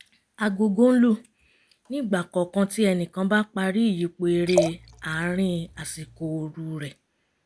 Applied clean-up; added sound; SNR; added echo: none; Liquid; 6 dB; none.